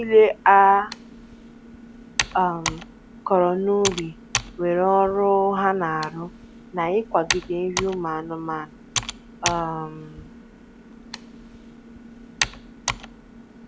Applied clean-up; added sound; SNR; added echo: none; Computer keyboard; 10 dB; none.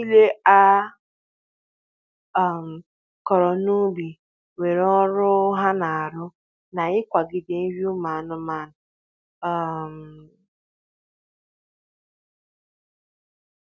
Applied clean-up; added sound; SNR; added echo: none; none; none; none.